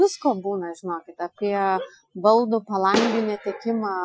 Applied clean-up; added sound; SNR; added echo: classical method Wiener filter.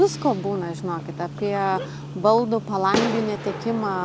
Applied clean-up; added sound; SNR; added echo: none; Gong + Fireworks; 8 dB; none.